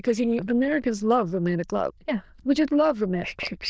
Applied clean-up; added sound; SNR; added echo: neural diffusion model UNIVERSE++.